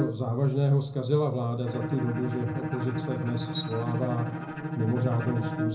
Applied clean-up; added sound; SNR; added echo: none; Bowed string instrument; 6 dB; reverberation time 0.4 s.